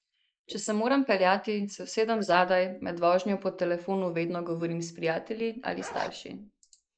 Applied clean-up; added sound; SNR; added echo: neural mask model Resemble Enhance denoiser.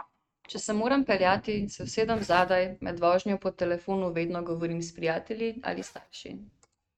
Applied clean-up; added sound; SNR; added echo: neural mask model RNNoise.